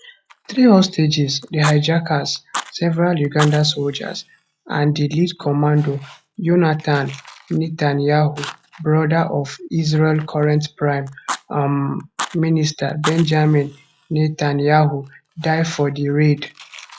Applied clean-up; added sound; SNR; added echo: classical method log-MMSE.